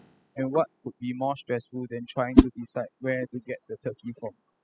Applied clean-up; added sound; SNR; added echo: classical method spectral subtraction.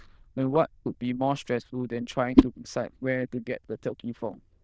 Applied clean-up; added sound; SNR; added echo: neural diffusion model UNIVERSE++.